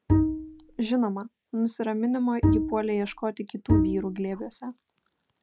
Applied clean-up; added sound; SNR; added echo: none; Bowed string instrument; -4 dB; none.